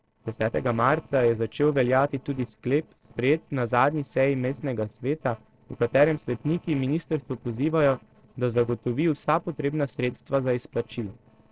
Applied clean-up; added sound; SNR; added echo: neural separator model SepFormer DNS4.